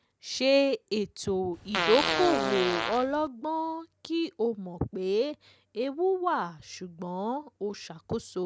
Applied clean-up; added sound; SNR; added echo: none; Fart; 1 dB; none.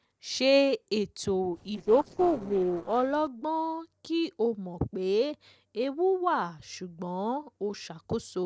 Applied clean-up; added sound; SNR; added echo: neural separator model SepFormer DNS4.